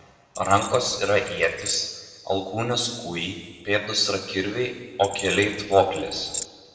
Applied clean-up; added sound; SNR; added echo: none; Keys jangling; 11 dB; reverberation time 1.5 s.